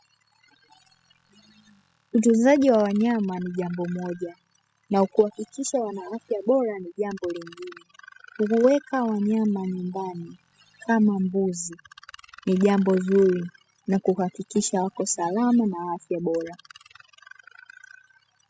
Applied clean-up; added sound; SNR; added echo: classical method spectral subtraction.